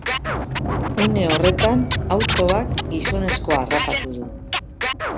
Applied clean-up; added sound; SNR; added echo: none; Sliding door + Scratching (performance technique); 0 dB; none.